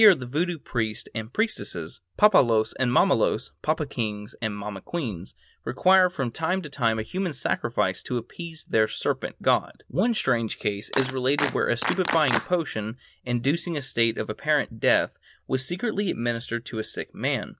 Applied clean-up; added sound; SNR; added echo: none; Clapping; 5 dB; none.